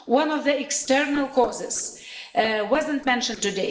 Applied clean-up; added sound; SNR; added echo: neural separator model SepFormer DNS4.